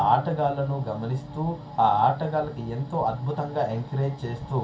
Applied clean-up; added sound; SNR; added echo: none; Electric guitar; 16 dB; reverberation time 0.2 s.